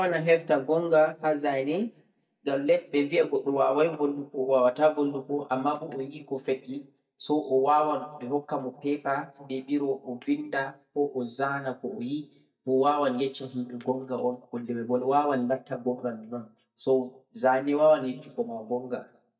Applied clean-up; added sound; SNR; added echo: neural mask model DeepFilterNet 3.